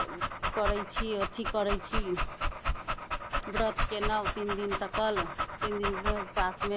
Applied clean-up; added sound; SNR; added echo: none; Dog; -1 dB; none.